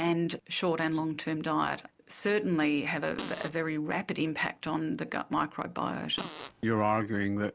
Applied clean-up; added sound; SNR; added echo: none; Fart; 13 dB; none.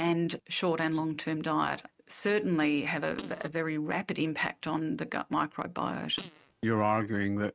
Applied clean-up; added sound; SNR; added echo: neural mask model RNNoise.